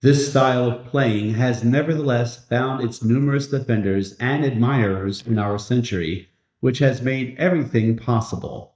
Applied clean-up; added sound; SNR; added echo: neural mask model DeepFilterNet 3.